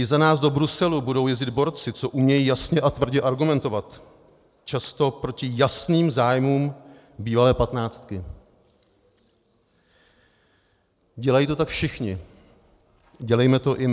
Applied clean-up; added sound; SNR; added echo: none; none; none; none.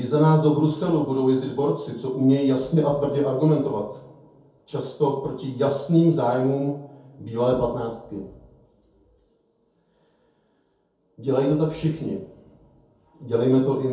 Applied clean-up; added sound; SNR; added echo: none; none; none; reverberation time 0.6 s.